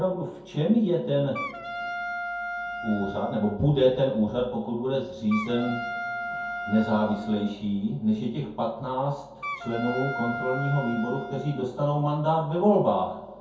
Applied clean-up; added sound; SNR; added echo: none; Wind instrument, woodwind instrument; 9 dB; reverberation time 0.6 s.